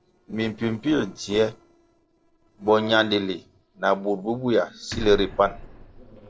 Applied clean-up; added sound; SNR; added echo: neural separator model SepFormer DNS4.